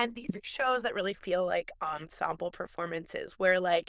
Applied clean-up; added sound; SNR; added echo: neural diffusion model UNIVERSE++.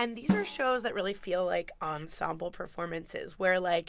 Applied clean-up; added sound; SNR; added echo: none; Drum; 7 dB; none.